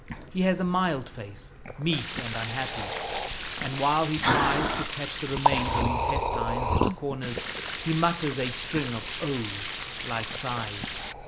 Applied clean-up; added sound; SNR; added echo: none; Stream + Liquid; -1 dB; none.